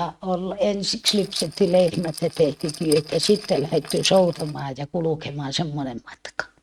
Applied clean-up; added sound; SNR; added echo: neural mask model RNNoise.